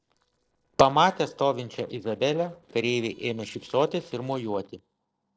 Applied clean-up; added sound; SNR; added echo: neural separator model SepFormer DNS4.